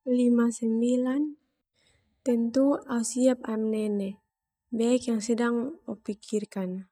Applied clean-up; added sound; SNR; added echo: neural mask model DeepFilterNet 3.